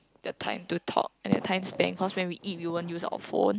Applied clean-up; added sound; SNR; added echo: none; none; none; none.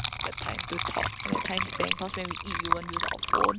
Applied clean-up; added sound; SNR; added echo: none; Water / Liquid; -4 dB; none.